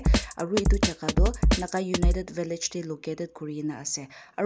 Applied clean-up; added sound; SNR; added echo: none; Drum kit; -5 dB; none.